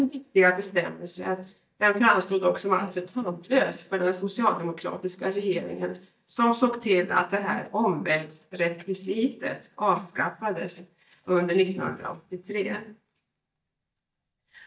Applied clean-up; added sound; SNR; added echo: neural mask model DeepFilterNet 3.